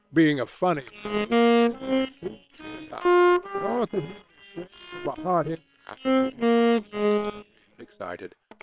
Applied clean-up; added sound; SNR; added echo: neural separator model SepFormer WHAM!.